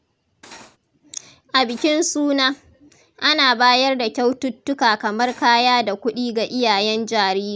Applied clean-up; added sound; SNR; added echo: none; Cutlery, silverware; 20 dB; none.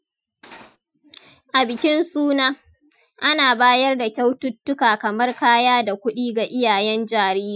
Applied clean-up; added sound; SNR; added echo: classical method Wiener filter.